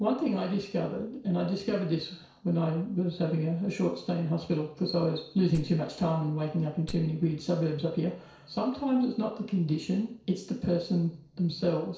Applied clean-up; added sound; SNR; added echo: neural separator model SepFormer DNS4.